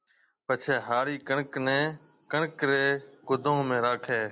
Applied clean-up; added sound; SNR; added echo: none; none; none; none.